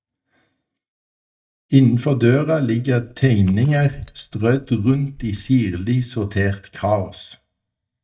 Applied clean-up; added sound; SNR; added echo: neural mask model DeepFilterNet 3.